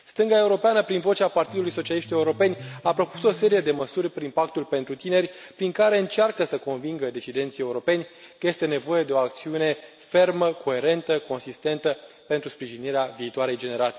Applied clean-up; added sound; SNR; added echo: none; Electric guitar; 18 dB; none.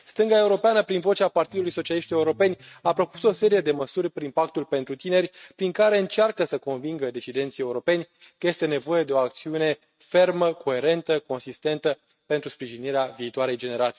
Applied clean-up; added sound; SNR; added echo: neural mask model RNNoise.